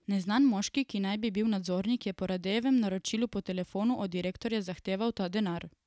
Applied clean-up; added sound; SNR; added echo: none; none; none; none.